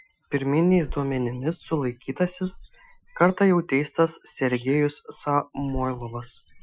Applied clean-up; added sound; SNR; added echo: classical method Wiener filter.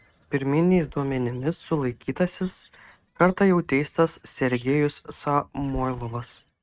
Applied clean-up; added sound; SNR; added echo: neural mask model RNNoise.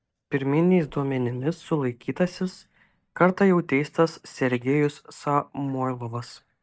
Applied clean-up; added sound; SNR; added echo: neural mask model DeepFilterNet 3.